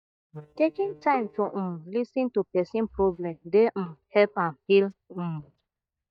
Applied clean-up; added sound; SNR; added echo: neural mask model DeepFilterNet 3.